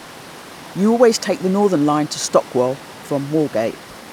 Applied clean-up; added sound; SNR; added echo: none; Water; 18 dB; none.